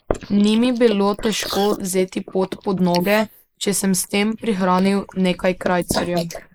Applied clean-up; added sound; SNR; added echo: neural mask model Resemble Enhance denoiser.